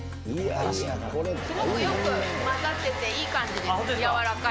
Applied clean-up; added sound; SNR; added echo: none; none; none; none.